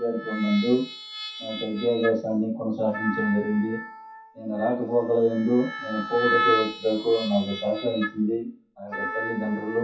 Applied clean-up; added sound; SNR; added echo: classical method WPE with log-MMSE.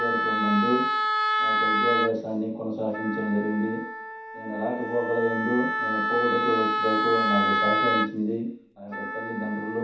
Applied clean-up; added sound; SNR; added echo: none; Wind instrument, woodwind instrument; -1 dB; reverberation time 0.7 s.